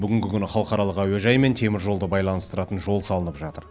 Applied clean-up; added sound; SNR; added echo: none; none; none; none.